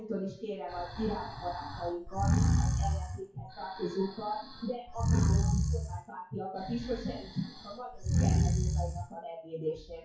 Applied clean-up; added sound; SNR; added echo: classical method WPE with log-MMSE.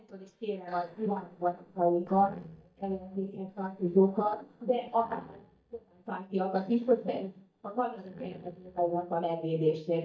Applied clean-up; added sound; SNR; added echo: neural mask model DeepFilterNet 3.